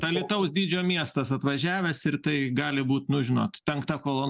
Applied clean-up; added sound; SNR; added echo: none; none; none; none.